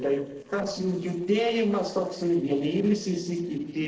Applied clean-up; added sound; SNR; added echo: neural separator model SepFormer DNS4.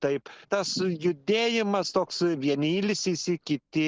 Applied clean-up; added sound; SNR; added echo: none; none; none; none.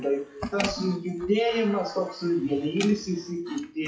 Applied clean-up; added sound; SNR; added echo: classical method WPE with log-MMSE.